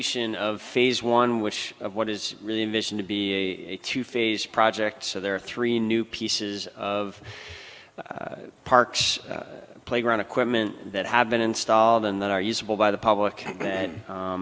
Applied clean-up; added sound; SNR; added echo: none; none; none; none.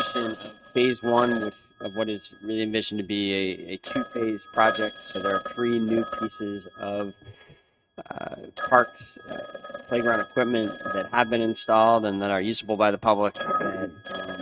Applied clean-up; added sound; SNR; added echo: neural mask model RNNoise.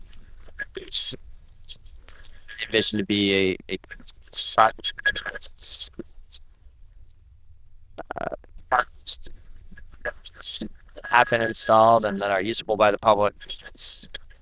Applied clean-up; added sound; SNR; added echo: neural diffusion model UNIVERSE++.